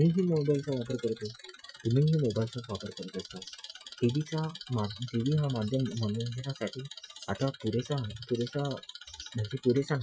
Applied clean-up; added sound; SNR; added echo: classical method Wiener filter.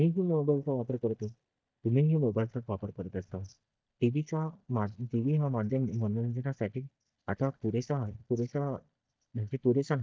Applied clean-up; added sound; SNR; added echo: neural mask model DeepFilterNet 3.